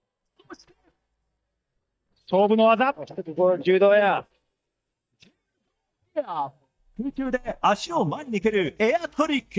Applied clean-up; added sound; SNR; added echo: neural mask model DeepFilterNet 3.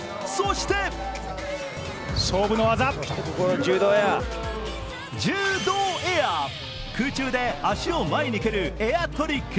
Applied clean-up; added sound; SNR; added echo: none; Electric guitar; 19 dB; none.